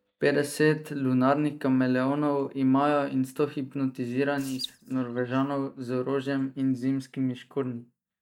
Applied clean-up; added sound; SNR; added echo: neural mask model DeepFilterNet 3.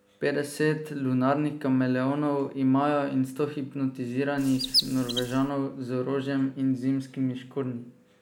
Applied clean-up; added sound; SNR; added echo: none; Chirp, tweet; 3 dB; none.